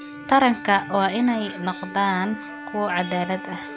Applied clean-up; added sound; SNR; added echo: none; Wind instrument, woodwind instrument; 13 dB; none.